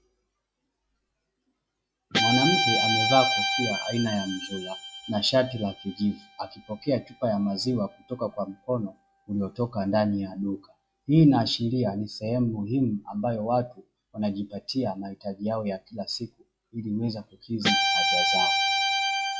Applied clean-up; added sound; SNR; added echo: classical method log-MMSE.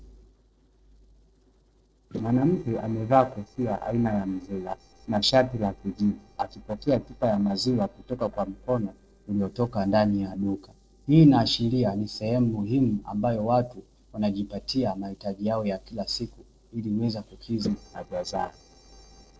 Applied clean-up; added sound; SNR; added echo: neural separator model SepFormer DNS4.